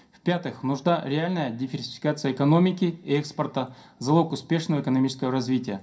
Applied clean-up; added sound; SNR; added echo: none; none; none; reverberation time 0.3 s.